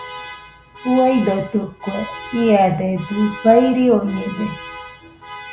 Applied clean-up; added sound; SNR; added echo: none; Alarm; 16 dB; none.